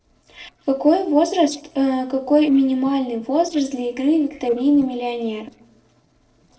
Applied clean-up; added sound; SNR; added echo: neural separator model SepFormer DNS4.